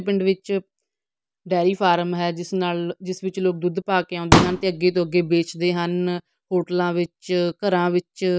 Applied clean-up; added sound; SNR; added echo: none; Explosion; -2 dB; none.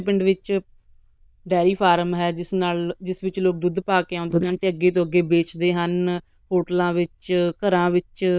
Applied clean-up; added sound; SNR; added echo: neural diffusion model UNIVERSE++.